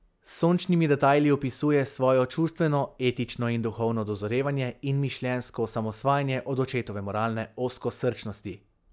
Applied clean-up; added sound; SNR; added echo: none; none; none; none.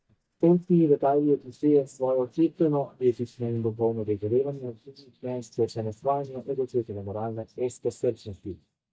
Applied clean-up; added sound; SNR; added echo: neural mask model DeepFilterNet 3.